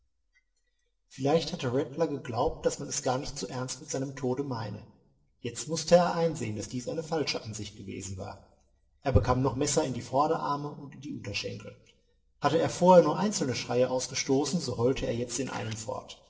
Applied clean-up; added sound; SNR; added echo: neural separator model SepFormer DNS4.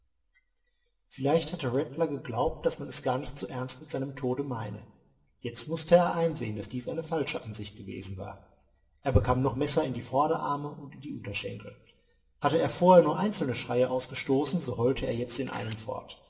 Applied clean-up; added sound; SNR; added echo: none; Camera; 15 dB; reverberation time 0.8 s.